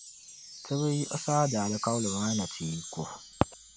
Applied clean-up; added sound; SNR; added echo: none; Chime; 9 dB; none.